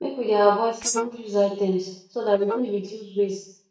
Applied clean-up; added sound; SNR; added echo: neural mask model DeepFilterNet 3.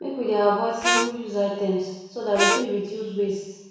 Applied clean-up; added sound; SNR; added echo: none; Harmonica; 0 dB; reverberation time 1.1 s.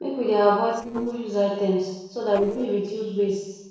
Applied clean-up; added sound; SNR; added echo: neural separator model SepFormer DNS4.